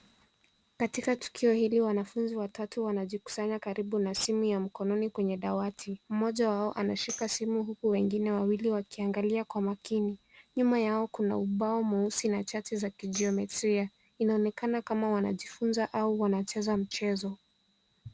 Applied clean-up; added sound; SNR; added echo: none; Tambourine; 17 dB; none.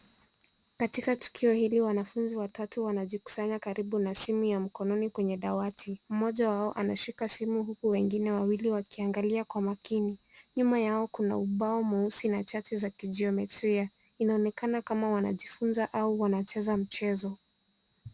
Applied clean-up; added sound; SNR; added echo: none; none; none; none.